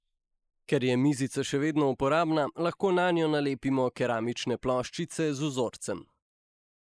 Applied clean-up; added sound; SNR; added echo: neural mask model Resemble Enhance denoiser.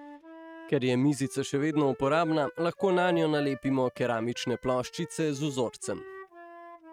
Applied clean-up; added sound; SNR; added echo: neural mask model RNNoise.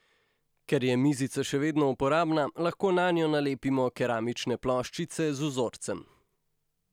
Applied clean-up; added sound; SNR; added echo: none; none; none; none.